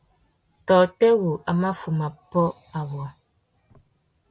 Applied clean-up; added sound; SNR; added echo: none; none; none; none.